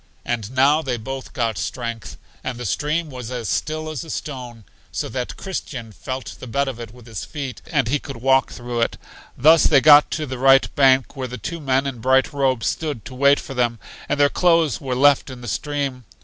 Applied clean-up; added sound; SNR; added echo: none; none; none; none.